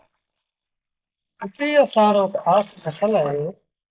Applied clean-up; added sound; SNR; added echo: neural mask model Resemble Enhance denoiser.